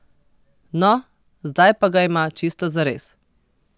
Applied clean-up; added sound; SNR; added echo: none; none; none; none.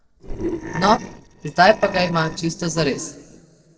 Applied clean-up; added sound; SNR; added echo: neural separator model SepFormer DNS4.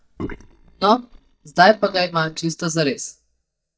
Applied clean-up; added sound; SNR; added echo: neural mask model DeepFilterNet 3.